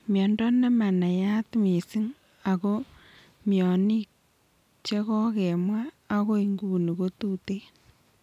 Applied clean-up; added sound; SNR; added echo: none; none; none; none.